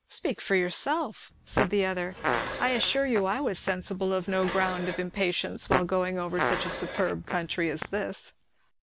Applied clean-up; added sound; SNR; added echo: none; Dishes, pots, and pans + Fart; 6 dB; none.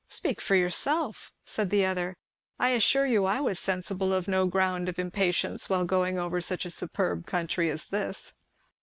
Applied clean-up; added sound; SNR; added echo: none; none; none; none.